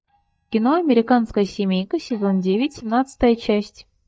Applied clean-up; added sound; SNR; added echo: neural mask model DeepFilterNet 3.